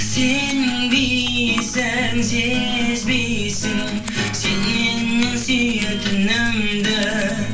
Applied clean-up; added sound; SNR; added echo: none; Domestic sounds, home sounds; 10 dB; reverberation time 0.3 s.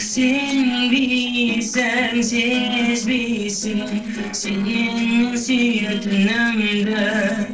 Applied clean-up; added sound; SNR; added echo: neural separator model SepFormer DNS4.